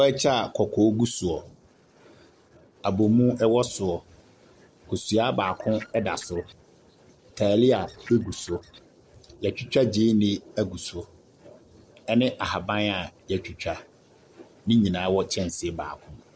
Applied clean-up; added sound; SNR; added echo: neural separator model SepFormer DNS4.